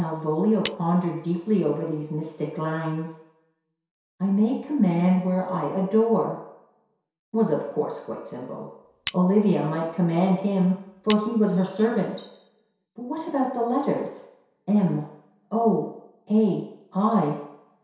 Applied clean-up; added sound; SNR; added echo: none; Cutlery, silverware; 16 dB; reverberation time 0.7 s.